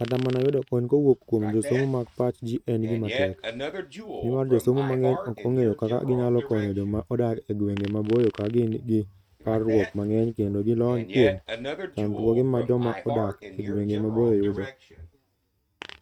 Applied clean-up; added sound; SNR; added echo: neural mask model RNNoise.